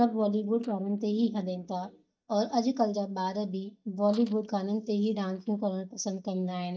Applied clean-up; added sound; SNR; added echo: neural mask model DeepFilterNet 3.